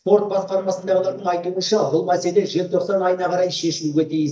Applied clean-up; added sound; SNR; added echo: neural mask model DeepFilterNet 3.